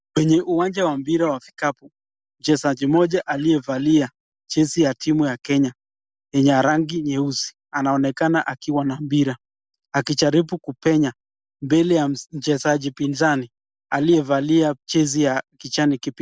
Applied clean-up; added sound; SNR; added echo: none; none; none; none.